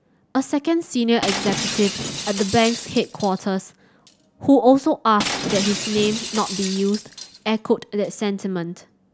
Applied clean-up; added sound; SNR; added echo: none; Shatter; 9 dB; none.